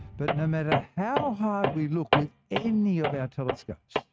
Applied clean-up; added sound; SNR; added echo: neural mask model RNNoise.